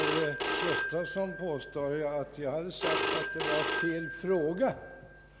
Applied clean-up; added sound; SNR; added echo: none; Telephone; -4 dB; none.